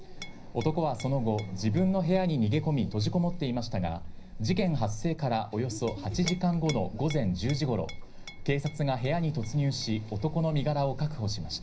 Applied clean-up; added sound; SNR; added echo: none; Chink, clink; 11 dB; reverberation time 0.5 s.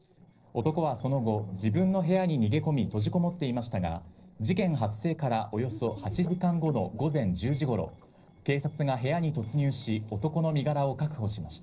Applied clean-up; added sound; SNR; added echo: neural separator model SepFormer DNS4.